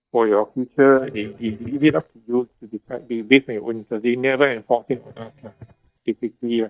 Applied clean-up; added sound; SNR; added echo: neural mask model DeepFilterNet 3.